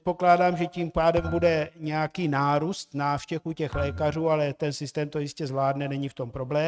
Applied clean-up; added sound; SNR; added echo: neural mask model RNNoise.